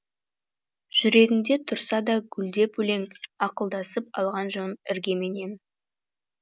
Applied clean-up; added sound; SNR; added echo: none; none; none; none.